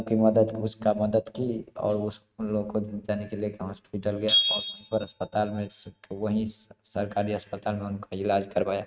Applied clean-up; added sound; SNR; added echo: neural mask model RNNoise.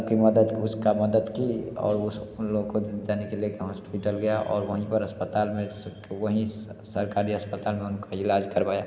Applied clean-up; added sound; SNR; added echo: none; none; none; none.